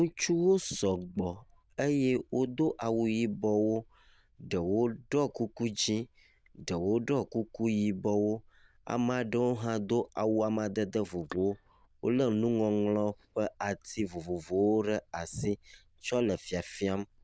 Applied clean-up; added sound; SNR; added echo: neural diffusion model UNIVERSE++.